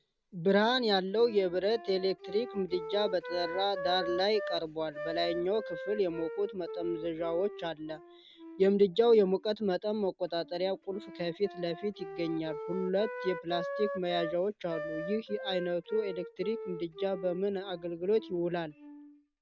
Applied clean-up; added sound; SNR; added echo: none; Wind instrument, woodwind instrument; 11 dB; none.